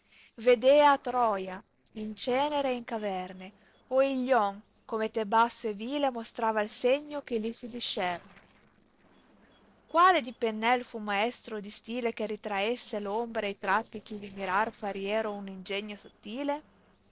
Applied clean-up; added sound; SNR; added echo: neural separator model SepFormer DNS4.